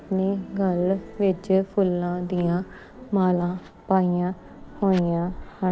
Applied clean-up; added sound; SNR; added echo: none; none; none; none.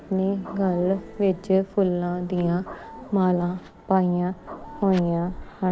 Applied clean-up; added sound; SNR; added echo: none; Printer / Engine; 20 dB; none.